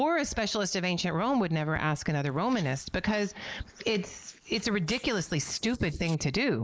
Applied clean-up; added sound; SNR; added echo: neural mask model Resemble Enhance denoiser.